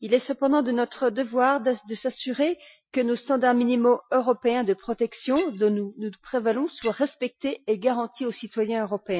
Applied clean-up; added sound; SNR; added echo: classical method Wiener filter.